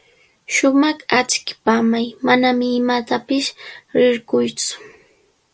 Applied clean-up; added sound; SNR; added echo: none; none; none; none.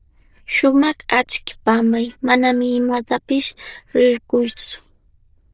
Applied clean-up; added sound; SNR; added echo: neural diffusion model UNIVERSE++.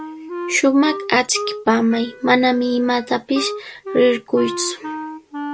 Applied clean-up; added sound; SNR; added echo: none; Wind instrument, woodwind instrument; 11 dB; none.